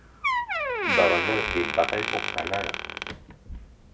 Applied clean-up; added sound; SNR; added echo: none; Door; -1 dB; reverberation time 0.2 s.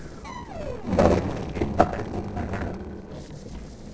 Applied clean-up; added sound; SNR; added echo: neural separator model SepFormer DNS4.